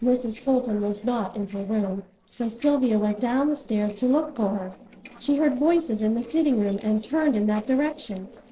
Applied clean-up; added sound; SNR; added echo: neural separator model SepFormer DNS4.